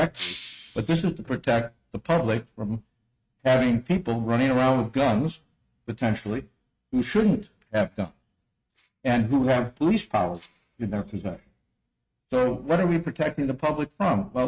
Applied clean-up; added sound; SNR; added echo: neural mask model RNNoise.